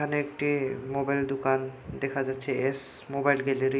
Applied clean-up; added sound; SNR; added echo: none; none; none; none.